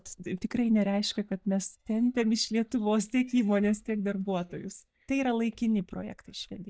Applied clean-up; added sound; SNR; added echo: neural mask model DeepFilterNet 3.